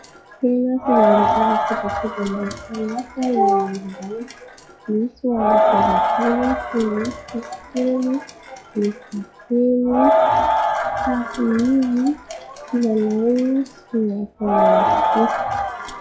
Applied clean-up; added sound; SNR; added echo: classical method log-MMSE.